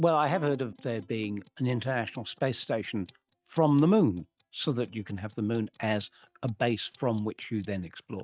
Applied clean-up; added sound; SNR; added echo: neural mask model DeepFilterNet 3.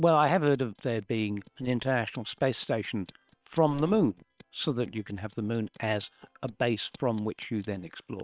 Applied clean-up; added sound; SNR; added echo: neural separator model SepFormer WHAM!.